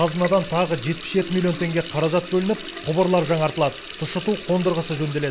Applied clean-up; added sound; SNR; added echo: none; Water tap, faucet; 10 dB; none.